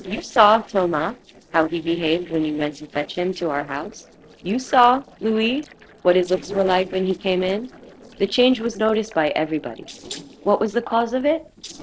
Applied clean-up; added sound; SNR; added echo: neural separator model SepFormer DNS4.